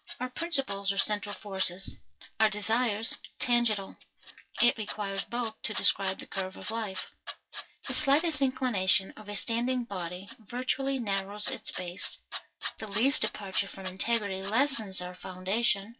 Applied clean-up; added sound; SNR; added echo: classical method WPE with log-MMSE.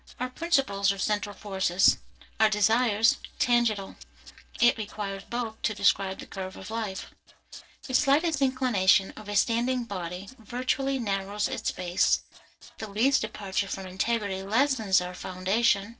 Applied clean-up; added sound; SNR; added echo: neural separator model SepFormer DNS4.